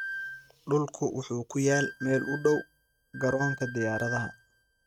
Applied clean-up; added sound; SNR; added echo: neural mask model RNNoise.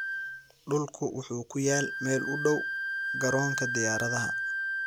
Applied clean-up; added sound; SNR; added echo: none; Wind instrument, woodwind instrument; 2 dB; none.